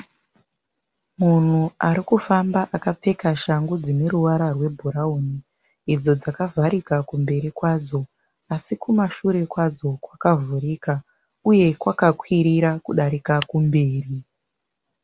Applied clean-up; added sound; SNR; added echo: none; none; none; none.